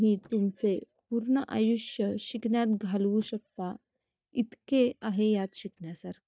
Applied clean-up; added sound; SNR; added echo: neural mask model DeepFilterNet 3.